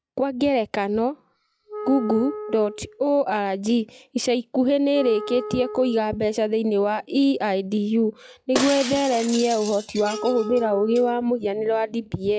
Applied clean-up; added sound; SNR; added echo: classical method log-MMSE.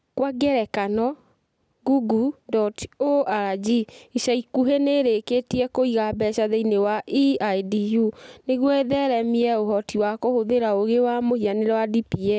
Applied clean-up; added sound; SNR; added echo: none; none; none; none.